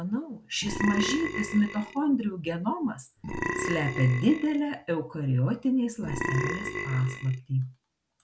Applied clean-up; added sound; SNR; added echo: none; Burping, eructation; 5 dB; none.